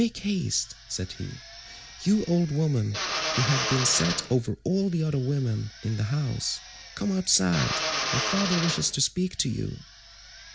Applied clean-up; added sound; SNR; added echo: none; Drill; 7 dB; none.